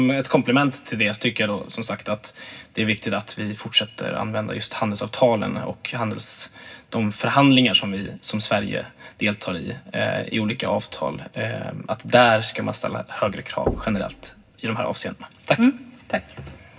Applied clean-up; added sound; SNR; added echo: none; Knock; 9 dB; reverberation time 0.4 s.